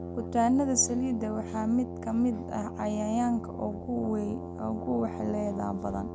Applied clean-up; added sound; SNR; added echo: none; Brass instrument; 8 dB; none.